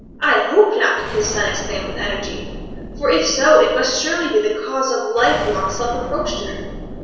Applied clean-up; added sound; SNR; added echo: none; Explosion; 12 dB; reverberation time 1.2 s.